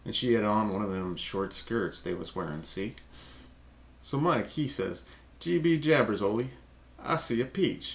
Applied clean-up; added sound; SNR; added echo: none; none; none; none.